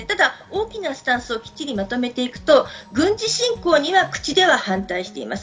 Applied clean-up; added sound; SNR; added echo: none; none; none; none.